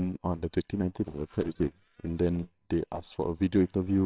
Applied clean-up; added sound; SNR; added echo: neural separator model SepFormer WHAMR!.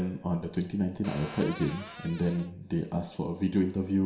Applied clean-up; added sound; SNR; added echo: none; Cupboard open or close; 14 dB; reverberation time 0.7 s.